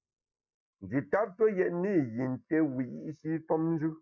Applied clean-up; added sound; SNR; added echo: neural mask model Resemble Enhance denoiser.